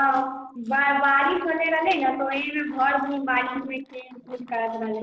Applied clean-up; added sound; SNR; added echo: neural separator model SepFormer DNS4.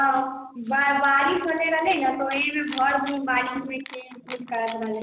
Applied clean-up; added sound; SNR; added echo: none; Chewing, mastication; 18 dB; none.